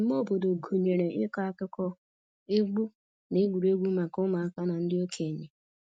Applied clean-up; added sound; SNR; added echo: none; none; none; none.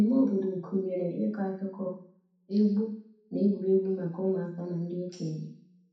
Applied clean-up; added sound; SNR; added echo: none; none; none; reverberation time 0.6 s.